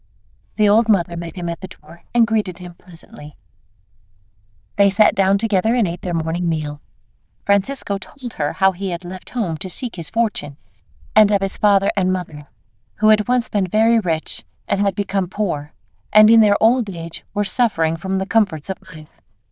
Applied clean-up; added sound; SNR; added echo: neural diffusion model UNIVERSE++.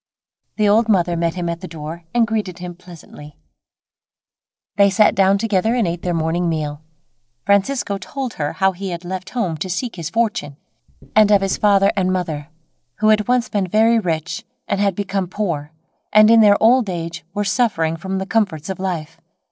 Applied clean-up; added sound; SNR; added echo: neural separator model SepFormer DNS4.